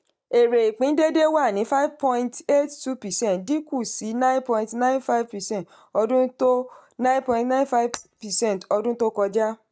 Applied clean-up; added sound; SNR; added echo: neural mask model DeepFilterNet 3.